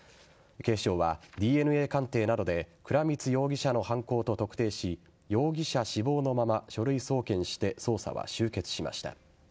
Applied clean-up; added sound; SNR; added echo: none; none; none; none.